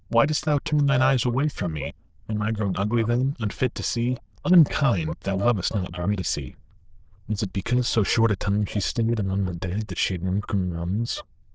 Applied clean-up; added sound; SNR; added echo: neural diffusion model UNIVERSE++.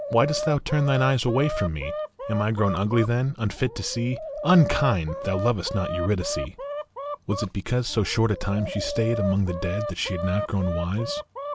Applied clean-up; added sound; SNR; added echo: none; Chicken, rooster; 8 dB; none.